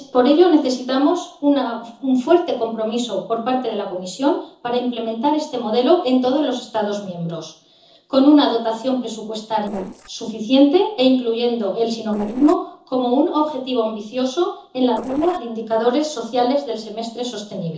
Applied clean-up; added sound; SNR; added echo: neural separator model SepFormer DNS4.